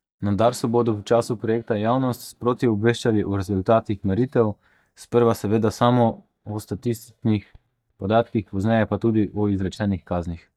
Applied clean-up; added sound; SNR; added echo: neural mask model DeepFilterNet 3.